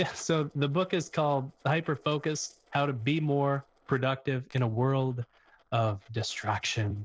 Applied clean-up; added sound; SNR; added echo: neural separator model SepFormer DNS4.